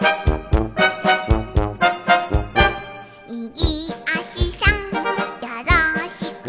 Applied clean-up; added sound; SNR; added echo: none; none; none; none.